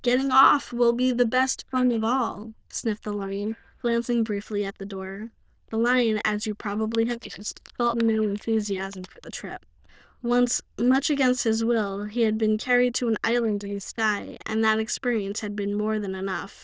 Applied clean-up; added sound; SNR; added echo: neural diffusion model UNIVERSE++.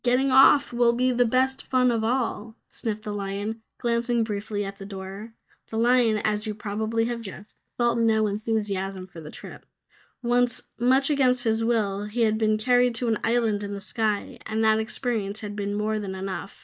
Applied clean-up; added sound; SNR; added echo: neural mask model DeepFilterNet 3.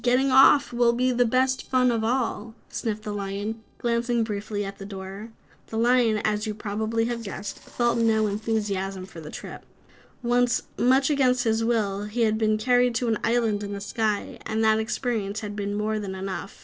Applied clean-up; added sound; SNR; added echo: neural separator model SepFormer DNS4.